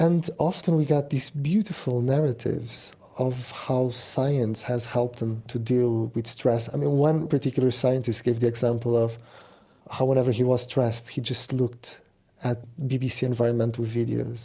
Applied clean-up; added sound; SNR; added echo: none; none; none; none.